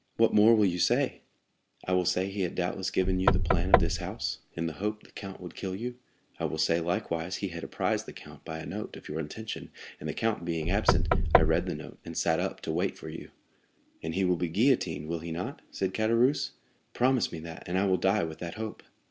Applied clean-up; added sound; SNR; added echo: none; Knock / Wood; -4 dB; none.